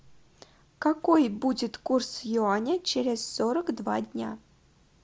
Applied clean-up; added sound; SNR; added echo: none; none; none; none.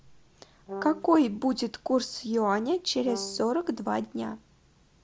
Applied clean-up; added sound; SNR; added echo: none; Brass instrument; 11 dB; none.